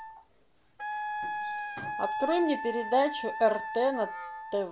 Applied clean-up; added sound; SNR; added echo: none; Wind instrument, woodwind instrument; 5 dB; none.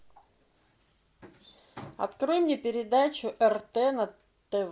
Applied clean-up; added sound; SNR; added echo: none; none; none; none.